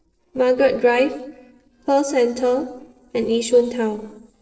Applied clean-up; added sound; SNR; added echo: neural separator model SepFormer DNS4.